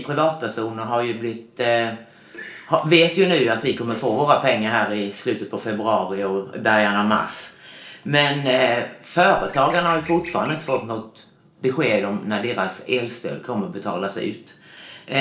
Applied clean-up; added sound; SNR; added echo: neural separator model SepFormer DNS4.